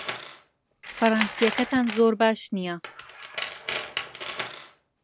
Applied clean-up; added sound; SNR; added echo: none; Tools; 8 dB; none.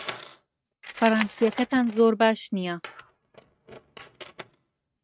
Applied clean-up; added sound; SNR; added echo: neural mask model RNNoise.